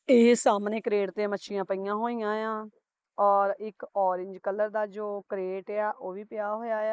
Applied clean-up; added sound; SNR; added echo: neural mask model Resemble Enhance denoiser.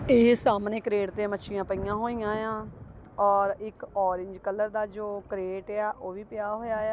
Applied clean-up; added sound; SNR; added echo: none; Thunder; 18 dB; none.